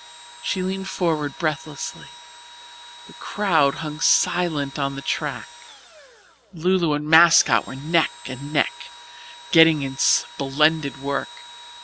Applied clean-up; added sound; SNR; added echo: none; Engine / Drill; 18 dB; none.